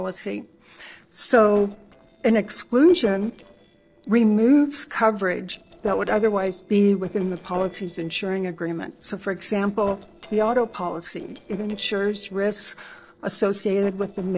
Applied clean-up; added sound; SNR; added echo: neural separator model SepFormer DNS4.